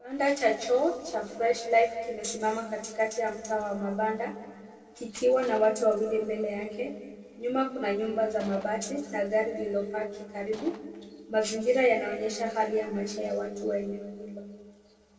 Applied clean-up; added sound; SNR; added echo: neural separator model SepFormer DNS4.